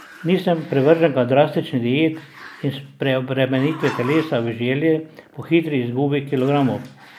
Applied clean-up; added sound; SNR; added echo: none; Growling; 20 dB; none.